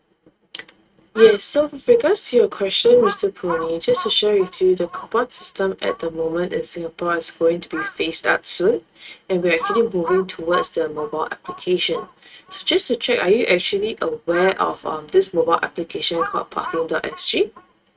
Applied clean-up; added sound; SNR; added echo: neural mask model RNNoise.